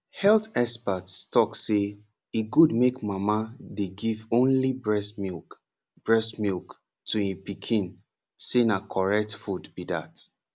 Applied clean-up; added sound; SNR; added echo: none; none; none; none.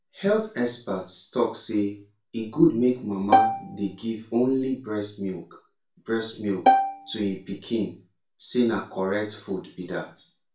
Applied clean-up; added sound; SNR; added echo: none; Bowed string instrument; -3 dB; reverberation time 0.3 s.